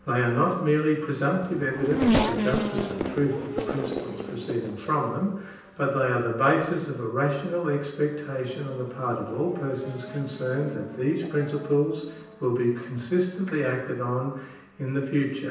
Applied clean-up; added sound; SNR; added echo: none; Race car, auto racing / Accelerating, revving, vroom; 7 dB; reverberation time 0.9 s.